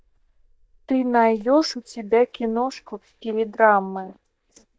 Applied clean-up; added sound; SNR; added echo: neural mask model DeepFilterNet 3.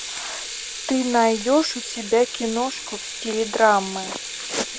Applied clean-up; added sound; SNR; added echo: none; Sink (filling or washing) / Water tap, faucet; 9 dB; none.